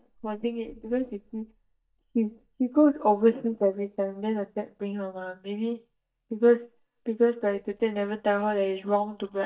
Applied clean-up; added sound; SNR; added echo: neural mask model DeepFilterNet 3.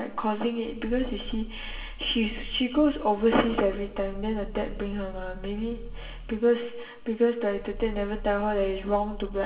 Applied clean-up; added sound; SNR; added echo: none; Growling; 11 dB; reverberation time 0.8 s.